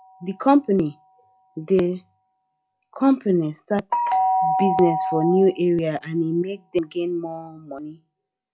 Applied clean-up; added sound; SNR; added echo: classical method log-MMSE.